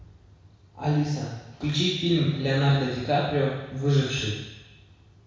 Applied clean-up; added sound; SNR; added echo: none; none; none; reverberation time 1.1 s.